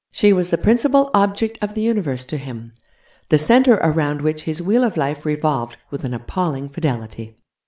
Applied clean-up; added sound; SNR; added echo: none; none; none; none.